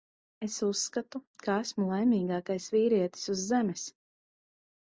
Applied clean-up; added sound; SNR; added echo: none; none; none; none.